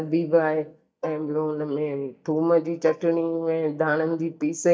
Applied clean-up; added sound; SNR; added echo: neural mask model DeepFilterNet 3.